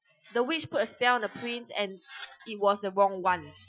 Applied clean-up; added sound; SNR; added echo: classical method Wiener filter.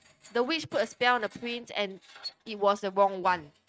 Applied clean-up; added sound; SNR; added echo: neural mask model RNNoise.